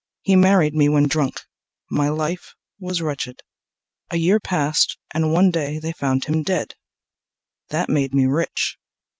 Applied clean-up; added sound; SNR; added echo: none; none; none; none.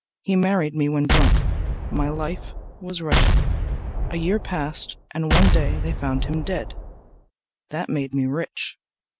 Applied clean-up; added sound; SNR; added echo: none; Explosion; -4 dB; none.